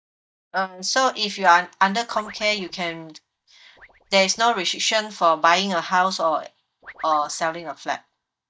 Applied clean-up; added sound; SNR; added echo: neural mask model DeepFilterNet 3.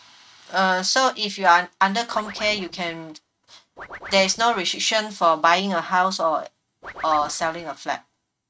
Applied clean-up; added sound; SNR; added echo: neural mask model RNNoise.